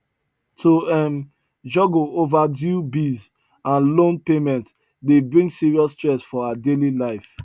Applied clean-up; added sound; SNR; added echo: none; none; none; none.